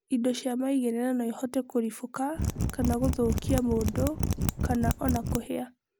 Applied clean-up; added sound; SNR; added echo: none; Mechanisms; 0 dB; none.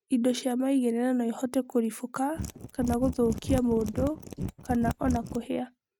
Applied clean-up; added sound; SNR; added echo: neural mask model RNNoise.